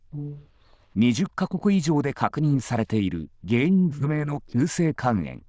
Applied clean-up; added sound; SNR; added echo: neural diffusion model UNIVERSE++.